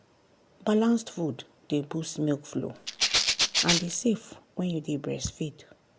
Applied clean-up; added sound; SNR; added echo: none; Rattle (instrument); -4 dB; none.